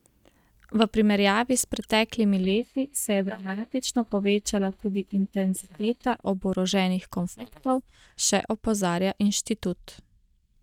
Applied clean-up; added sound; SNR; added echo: neural mask model DeepFilterNet 3.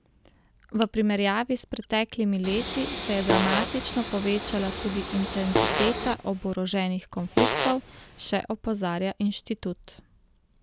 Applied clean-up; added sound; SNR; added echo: none; Fart + Train; -1 dB; none.